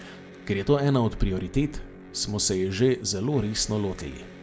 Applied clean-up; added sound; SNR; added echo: none; Electric guitar; 19 dB; reverberation time 0.3 s.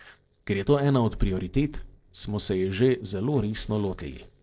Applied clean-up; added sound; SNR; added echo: neural separator model SepFormer DNS4.